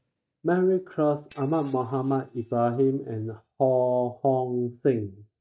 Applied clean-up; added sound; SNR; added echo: neural mask model DeepFilterNet 3.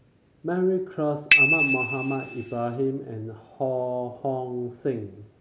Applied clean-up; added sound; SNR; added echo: none; Bicycle bell; -2 dB; none.